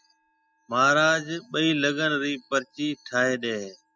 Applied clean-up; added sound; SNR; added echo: classical method spectral subtraction.